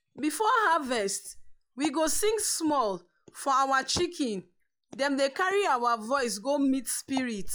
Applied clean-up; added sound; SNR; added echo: classical method log-MMSE.